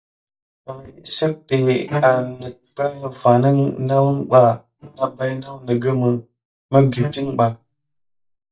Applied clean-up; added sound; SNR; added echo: neural mask model DeepFilterNet 3.